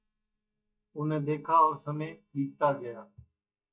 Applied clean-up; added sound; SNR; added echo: neural mask model DeepFilterNet 3.